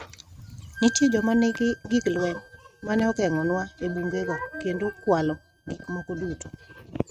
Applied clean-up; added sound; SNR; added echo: neural mask model RNNoise.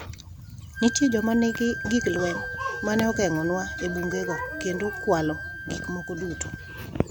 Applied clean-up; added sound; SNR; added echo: none; Wind instrument, woodwind instrument; 9 dB; none.